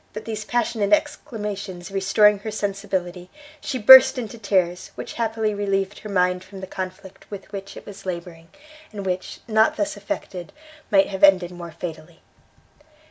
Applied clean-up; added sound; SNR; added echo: none; none; none; none.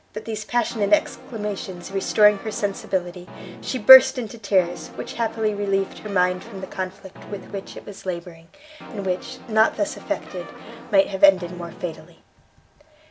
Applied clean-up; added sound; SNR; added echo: none; Brass instrument; 16 dB; none.